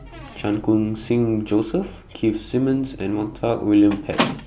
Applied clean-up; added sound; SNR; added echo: none; Squeak; 11 dB; none.